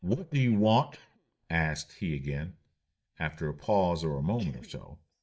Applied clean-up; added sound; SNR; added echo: neural mask model DeepFilterNet 3.